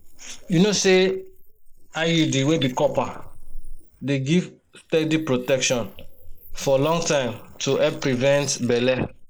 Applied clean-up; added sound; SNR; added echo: neural mask model Resemble Enhance denoiser.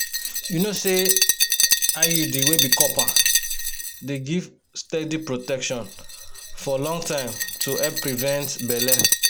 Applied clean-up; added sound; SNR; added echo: none; Glass; -4 dB; none.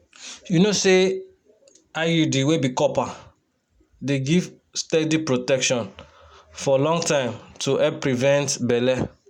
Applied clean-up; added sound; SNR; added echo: none; none; none; none.